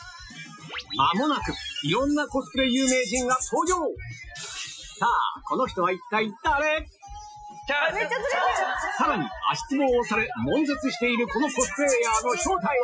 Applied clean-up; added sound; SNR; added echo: classical method Wiener filter.